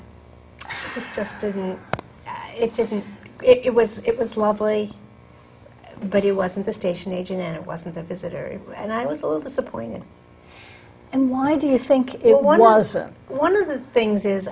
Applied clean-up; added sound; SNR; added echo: none; none; none; none.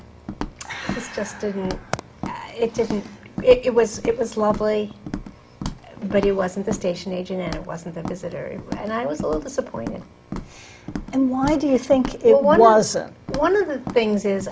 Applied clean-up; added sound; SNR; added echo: none; Walk, footsteps; 12 dB; none.